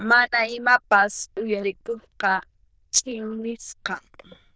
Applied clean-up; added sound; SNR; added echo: neural diffusion model UNIVERSE++.